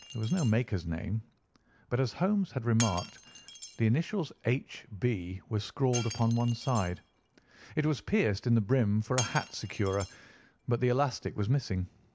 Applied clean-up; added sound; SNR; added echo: none; Shatter; 16 dB; none.